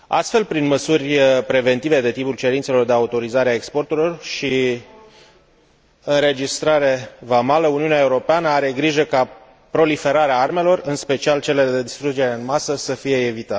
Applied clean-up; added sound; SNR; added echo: none; none; none; none.